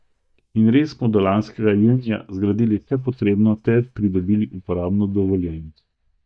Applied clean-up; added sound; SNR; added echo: neural mask model DeepFilterNet 3.